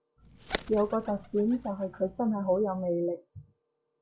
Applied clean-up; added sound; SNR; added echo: none; Bird; 13 dB; none.